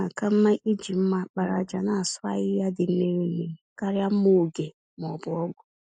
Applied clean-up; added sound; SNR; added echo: neural mask model Resemble Enhance denoiser.